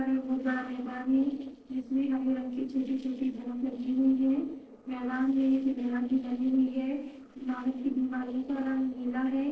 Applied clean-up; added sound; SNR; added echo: neural separator model SepFormer DNS4.